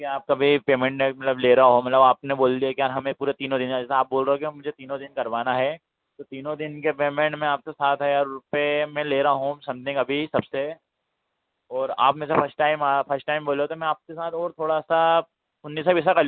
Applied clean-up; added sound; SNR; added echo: none; none; none; none.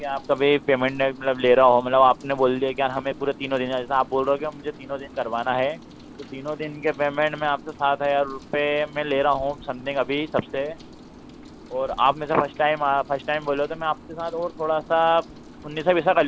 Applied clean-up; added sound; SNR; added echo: none; Rain; 19 dB; none.